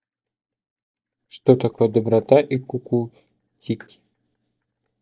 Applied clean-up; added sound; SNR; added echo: neural mask model DeepFilterNet 3.